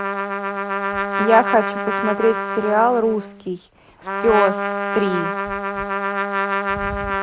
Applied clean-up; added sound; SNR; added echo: none; Trumpet; 2 dB; none.